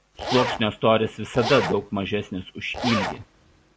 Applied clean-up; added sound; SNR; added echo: none; Zipper (clothing); 6 dB; none.